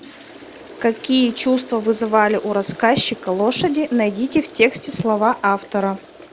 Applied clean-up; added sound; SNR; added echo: none; Toilet flush; 19 dB; none.